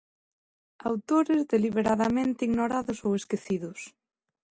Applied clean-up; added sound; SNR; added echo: none; none; none; none.